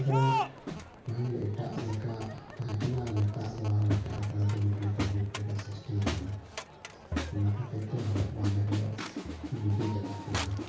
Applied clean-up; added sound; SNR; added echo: none; Crowd; 7 dB; reverberation time 0.6 s.